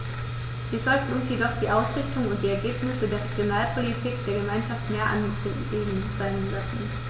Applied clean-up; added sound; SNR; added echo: none; none; none; none.